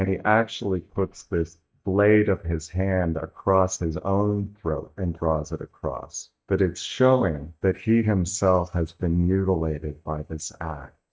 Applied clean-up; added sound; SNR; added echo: neural mask model DeepFilterNet 3.